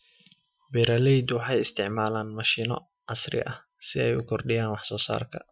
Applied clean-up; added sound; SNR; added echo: classical method Wiener filter.